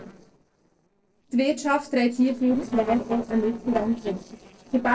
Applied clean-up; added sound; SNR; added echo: neural separator model SepFormer DNS4.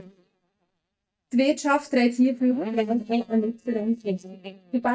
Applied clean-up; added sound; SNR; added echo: neural mask model DeepFilterNet 3.